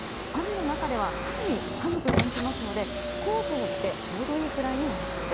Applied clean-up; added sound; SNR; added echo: none; Car; 0 dB; none.